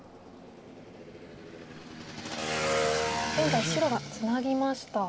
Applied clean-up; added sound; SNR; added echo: none; Motorcycle / Engine; 2 dB; none.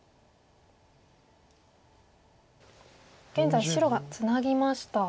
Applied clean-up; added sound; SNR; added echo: none; none; none; none.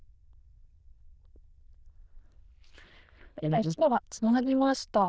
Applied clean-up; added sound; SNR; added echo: neural diffusion model UNIVERSE++.